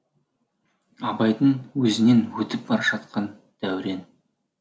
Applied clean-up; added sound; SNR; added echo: none; none; none; none.